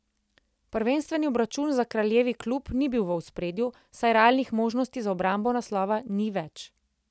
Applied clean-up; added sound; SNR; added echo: none; none; none; none.